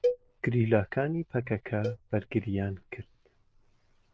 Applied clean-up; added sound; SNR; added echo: neural diffusion model UNIVERSE++.